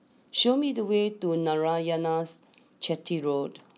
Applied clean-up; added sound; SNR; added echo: none; none; none; none.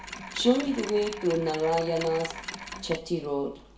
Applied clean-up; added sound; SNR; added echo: none; Mechanisms; 12 dB; reverberation time 0.6 s.